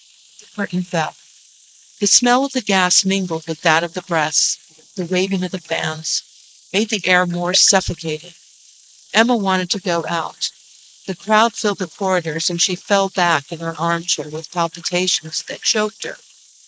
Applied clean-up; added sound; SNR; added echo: neural mask model Resemble Enhance denoiser.